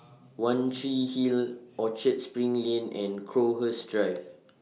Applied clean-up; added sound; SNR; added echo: none; none; none; none.